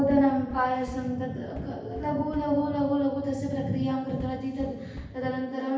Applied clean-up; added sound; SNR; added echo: none; Knock; 16 dB; reverberation time 0.9 s.